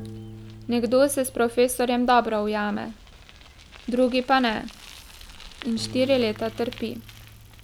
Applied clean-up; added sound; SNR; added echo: none; Piano + Bicycle; 17 dB; none.